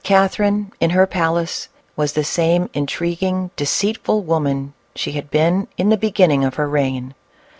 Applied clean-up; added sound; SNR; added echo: none; none; none; none.